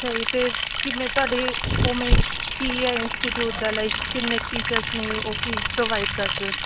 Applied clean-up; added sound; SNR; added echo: none; Liquid + Fire; -3 dB; none.